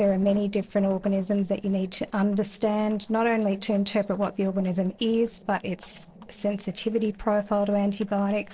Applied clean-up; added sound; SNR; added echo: neural separator model SepFormer DNS4.